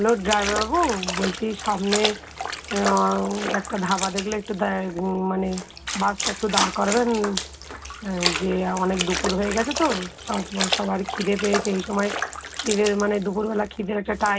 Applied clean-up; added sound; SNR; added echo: none; Trickle, dribble / Splash, splatter; 6 dB; reverberation time 0.3 s.